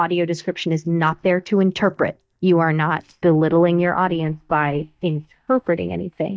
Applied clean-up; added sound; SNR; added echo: neural mask model DeepFilterNet 3.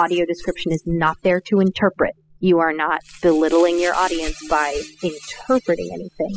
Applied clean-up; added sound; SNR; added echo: classical method spectral subtraction.